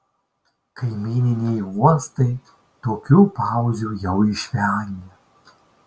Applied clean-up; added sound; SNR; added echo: none; none; none; none.